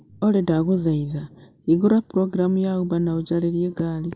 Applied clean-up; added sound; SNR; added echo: none; none; none; none.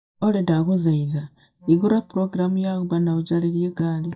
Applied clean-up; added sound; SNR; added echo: neural mask model DeepFilterNet 3.